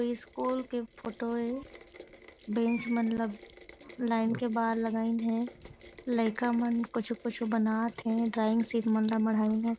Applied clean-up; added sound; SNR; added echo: none; Rain + Screech; 19 dB; none.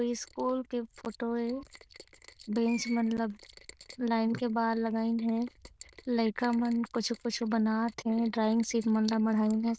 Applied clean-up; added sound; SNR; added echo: neural diffusion model UNIVERSE++.